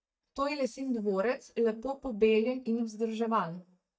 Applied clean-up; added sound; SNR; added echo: neural mask model DeepFilterNet 3.